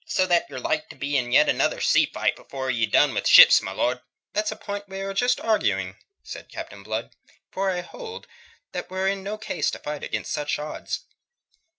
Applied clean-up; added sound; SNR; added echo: none; none; none; none.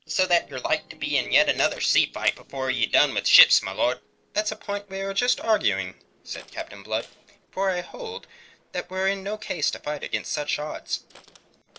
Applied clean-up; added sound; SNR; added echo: neural separator model SepFormer DNS4.